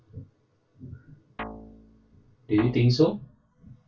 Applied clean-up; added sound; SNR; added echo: none; Guitar; 14 dB; reverberation time 0.2 s.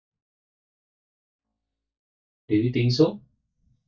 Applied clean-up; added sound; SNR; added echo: neural mask model DeepFilterNet 3.